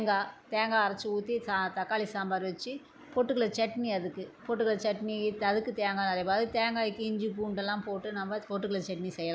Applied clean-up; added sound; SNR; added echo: none; none; none; none.